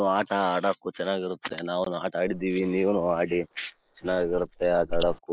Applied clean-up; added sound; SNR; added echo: neural mask model Resemble Enhance denoiser.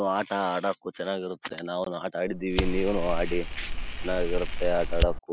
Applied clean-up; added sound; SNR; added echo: none; Fire; -2 dB; none.